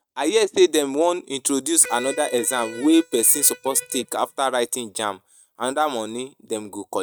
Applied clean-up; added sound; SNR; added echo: neural mask model RNNoise.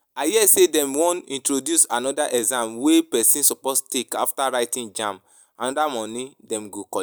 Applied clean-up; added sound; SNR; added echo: none; none; none; none.